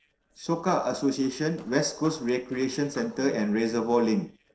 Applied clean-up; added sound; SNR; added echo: neural separator model SepFormer DNS4.